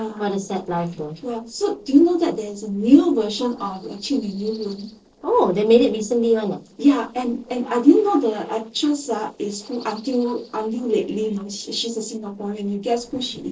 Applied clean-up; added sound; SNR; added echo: neural separator model SepFormer DNS4.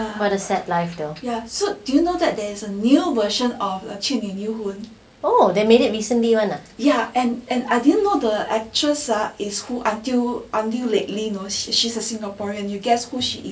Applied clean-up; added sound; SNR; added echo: none; none; none; none.